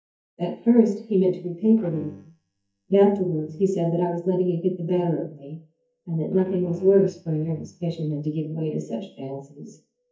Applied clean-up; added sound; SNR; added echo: neural mask model DeepFilterNet 3.